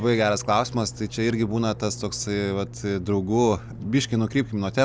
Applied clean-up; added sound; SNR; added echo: none; Fixed-wing aircraft, airplane; 15 dB; none.